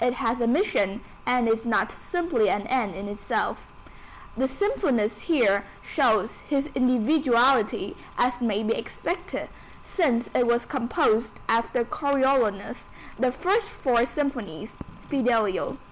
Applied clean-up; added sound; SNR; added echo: none; none; none; none.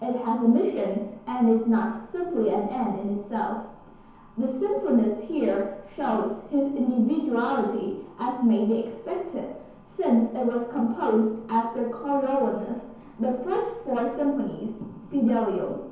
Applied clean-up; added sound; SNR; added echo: none; none; none; reverberation time 0.9 s.